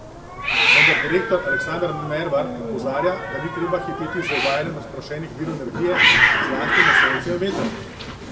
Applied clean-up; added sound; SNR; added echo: none; Hiss; -4 dB; reverberation time 2.2 s.